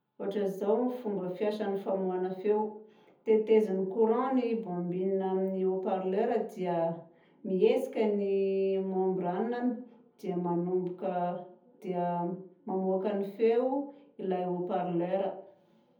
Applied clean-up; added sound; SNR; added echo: none; none; none; reverberation time 0.7 s.